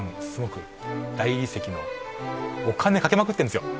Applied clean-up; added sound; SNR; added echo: none; none; none; none.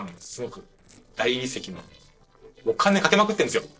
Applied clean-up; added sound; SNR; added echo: neural separator model SepFormer DNS4.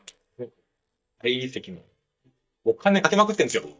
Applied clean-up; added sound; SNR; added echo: neural mask model DeepFilterNet 3.